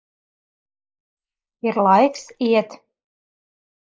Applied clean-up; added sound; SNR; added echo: neural mask model Resemble Enhance denoiser.